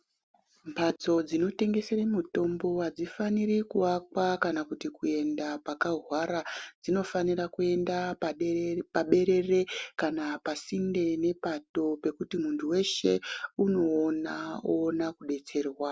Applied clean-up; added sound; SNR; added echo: none; none; none; none.